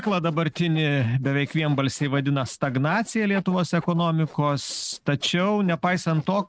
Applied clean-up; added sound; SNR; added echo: neural mask model RNNoise.